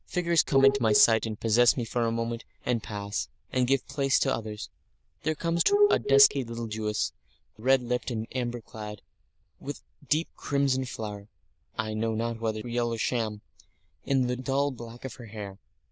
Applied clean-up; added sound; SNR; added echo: neural diffusion model UNIVERSE++.